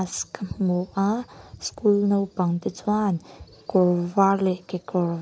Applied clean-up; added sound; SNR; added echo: none; none; none; none.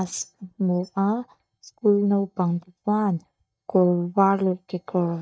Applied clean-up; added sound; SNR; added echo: neural mask model DeepFilterNet 3.